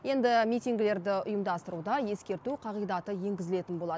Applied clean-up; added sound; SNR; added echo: none; none; none; none.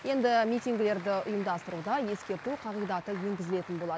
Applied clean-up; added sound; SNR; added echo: none; Applause; 16 dB; none.